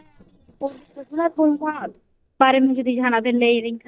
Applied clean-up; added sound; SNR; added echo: neural mask model DeepFilterNet 3.